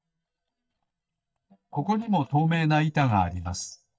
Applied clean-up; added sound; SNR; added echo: neural mask model DeepFilterNet 3.